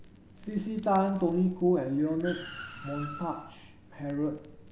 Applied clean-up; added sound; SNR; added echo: none; Crackle + Car; 16 dB; none.